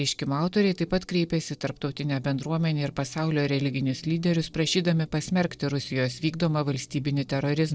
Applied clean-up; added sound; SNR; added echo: neural separator model SepFormer DNS4.